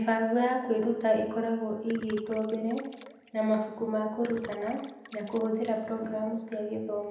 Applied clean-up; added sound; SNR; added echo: none; Gurgling; 18 dB; reverberation time 0.8 s.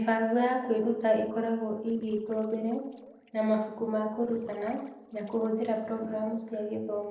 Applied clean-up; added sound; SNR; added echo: neural separator model SepFormer DNS4.